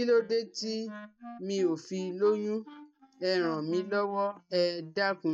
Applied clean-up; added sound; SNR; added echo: neural mask model DeepFilterNet 3.